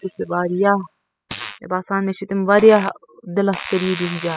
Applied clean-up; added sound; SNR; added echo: classical method spectral subtraction.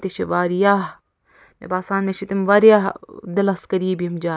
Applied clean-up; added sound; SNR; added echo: none; none; none; none.